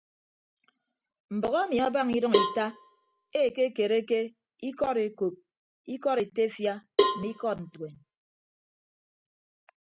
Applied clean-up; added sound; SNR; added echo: none; Cowbell; 1 dB; none.